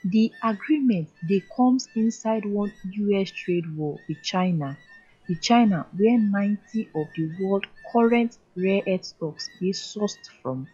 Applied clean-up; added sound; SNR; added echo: classical method log-MMSE.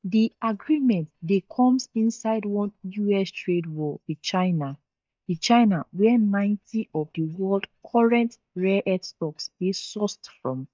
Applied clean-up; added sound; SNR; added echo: neural mask model DeepFilterNet 3.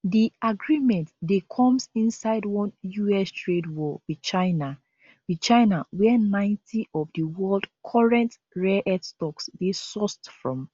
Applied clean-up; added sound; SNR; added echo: none; none; none; none.